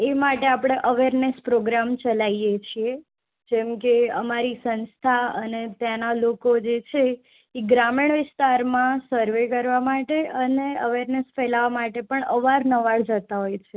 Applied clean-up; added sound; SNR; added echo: none; none; none; none.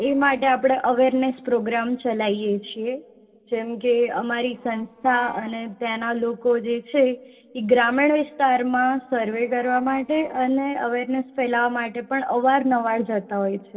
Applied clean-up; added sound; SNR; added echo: neural separator model SepFormer DNS4.